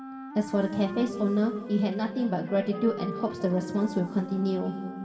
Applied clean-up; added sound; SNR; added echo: none; Wind instrument, woodwind instrument; 12 dB; reverberation time 2.6 s.